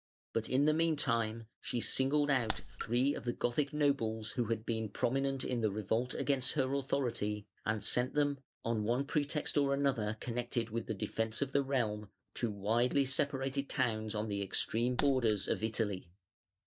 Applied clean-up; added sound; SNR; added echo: neural mask model DeepFilterNet 3.